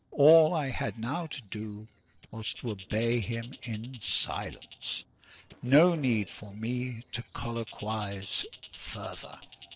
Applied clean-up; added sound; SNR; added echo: neural separator model SepFormer DNS4.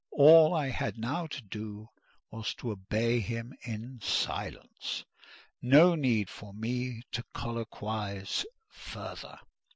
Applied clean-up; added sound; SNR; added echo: none; none; none; none.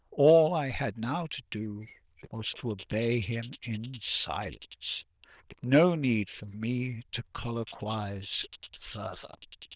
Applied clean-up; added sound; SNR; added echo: neural diffusion model UNIVERSE++.